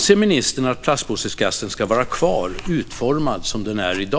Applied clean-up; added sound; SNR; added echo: none; Tick-tock; 12 dB; none.